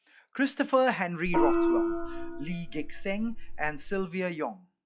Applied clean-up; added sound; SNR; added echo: classical method log-MMSE.